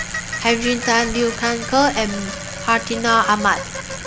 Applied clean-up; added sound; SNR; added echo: none; Bicycle; 8 dB; none.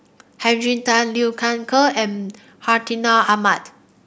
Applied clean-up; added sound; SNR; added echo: none; none; none; none.